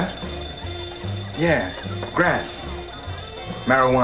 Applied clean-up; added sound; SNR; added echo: none; Alarm / Bell; 14 dB; none.